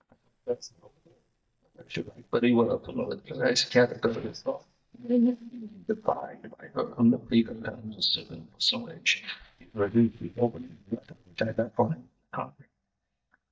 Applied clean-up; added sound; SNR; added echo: neural mask model DeepFilterNet 3.